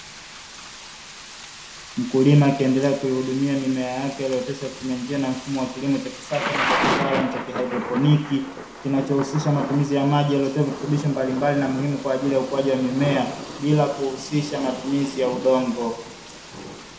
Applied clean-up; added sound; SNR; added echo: none; Thunder / Rain; 9 dB; reverberation time 0.5 s.